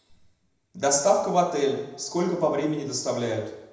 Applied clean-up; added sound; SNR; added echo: none; none; none; reverberation time 0.8 s.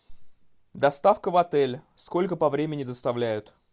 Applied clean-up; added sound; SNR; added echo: none; none; none; none.